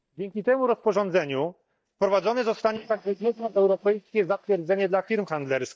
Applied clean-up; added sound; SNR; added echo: neural mask model DeepFilterNet 3.